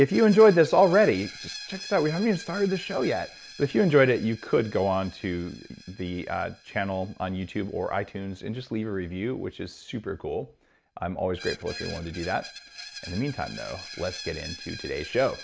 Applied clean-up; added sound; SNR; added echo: none; Screech; 18 dB; none.